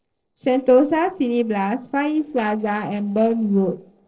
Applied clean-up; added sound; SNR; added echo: neural separator model SepFormer DNS4.